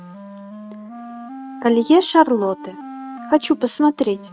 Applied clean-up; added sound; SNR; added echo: neural mask model RNNoise.